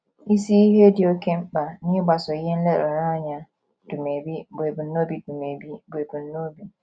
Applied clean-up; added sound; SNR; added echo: none; none; none; none.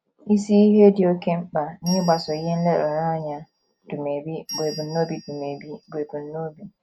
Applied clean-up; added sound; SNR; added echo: none; Bell; 18 dB; none.